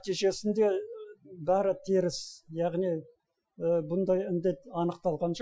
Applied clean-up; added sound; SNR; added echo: classical method Wiener filter.